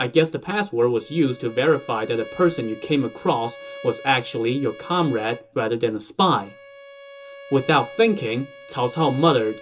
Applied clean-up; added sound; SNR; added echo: none; Bowed string instrument; 18 dB; reverberation time 0.2 s.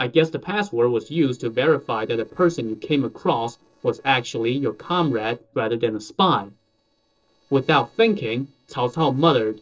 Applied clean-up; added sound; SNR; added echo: neural separator model SepFormer DNS4.